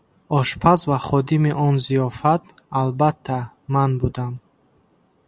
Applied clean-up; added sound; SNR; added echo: none; none; none; none.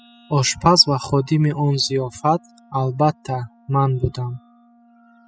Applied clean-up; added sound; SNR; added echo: classical method spectral subtraction.